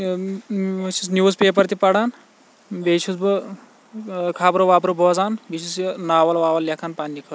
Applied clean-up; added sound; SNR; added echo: neural mask model Resemble Enhance denoiser.